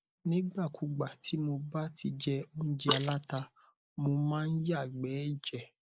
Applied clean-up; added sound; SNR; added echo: neural mask model Resemble Enhance denoiser.